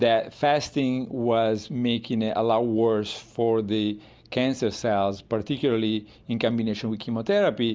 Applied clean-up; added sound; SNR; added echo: none; none; none; none.